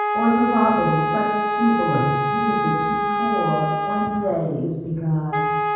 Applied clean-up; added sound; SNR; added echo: none; Wind instrument, woodwind instrument; 0 dB; reverberation time 1.2 s.